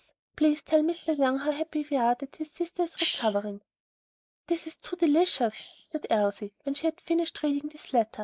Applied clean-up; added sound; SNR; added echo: neural mask model Resemble Enhance denoiser.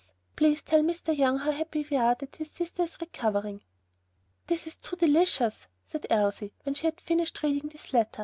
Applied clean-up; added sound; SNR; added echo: none; none; none; none.